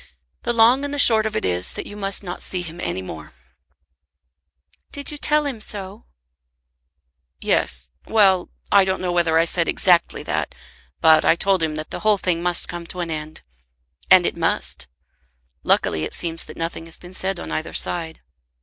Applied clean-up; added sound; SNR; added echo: none; none; none; none.